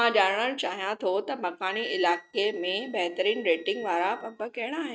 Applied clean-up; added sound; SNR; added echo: neural mask model RNNoise.